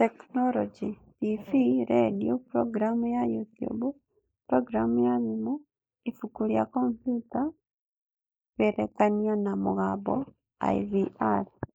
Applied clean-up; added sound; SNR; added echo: neural mask model Resemble Enhance denoiser.